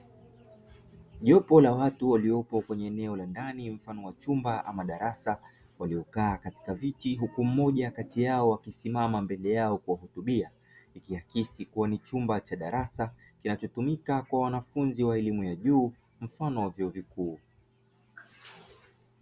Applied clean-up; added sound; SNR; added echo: none; none; none; none.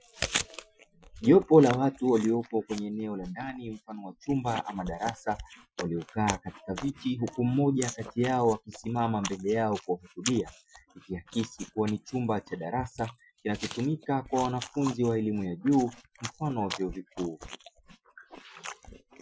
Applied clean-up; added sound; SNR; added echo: classical method Wiener filter.